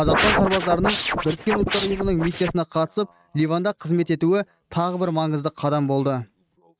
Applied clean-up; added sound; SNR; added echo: neural mask model RNNoise.